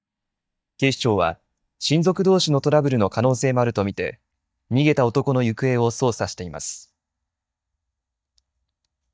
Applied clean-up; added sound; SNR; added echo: neural mask model DeepFilterNet 3.